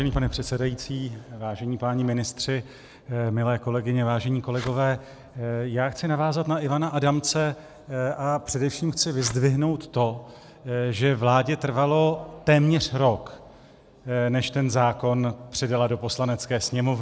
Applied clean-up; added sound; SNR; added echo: none; Fireworks; 18 dB; none.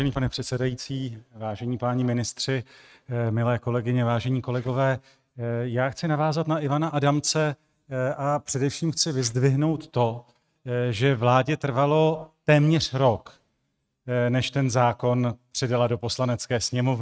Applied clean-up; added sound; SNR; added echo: neural mask model RNNoise.